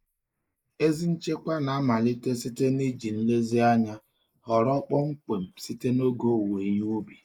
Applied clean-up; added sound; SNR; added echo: neural mask model Resemble Enhance denoiser.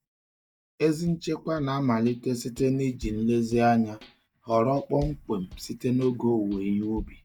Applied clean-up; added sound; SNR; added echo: neural mask model DeepFilterNet 3.